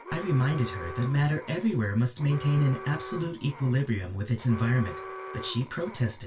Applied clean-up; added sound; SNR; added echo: none; Alarm; 14 dB; reverberation time 0.2 s.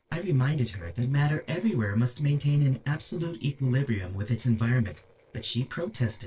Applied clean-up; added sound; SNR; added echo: neural separator model SepFormer DNS4.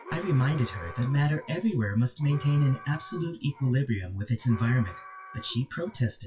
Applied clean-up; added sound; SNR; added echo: classical method WPE with log-MMSE.